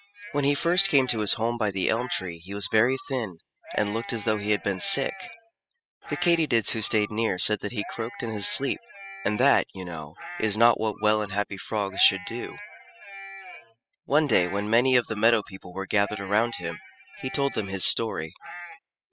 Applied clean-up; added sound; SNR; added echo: classical method spectral subtraction.